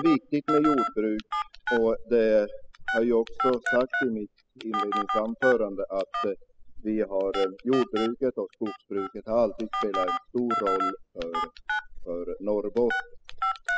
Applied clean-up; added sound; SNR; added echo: classical method spectral subtraction.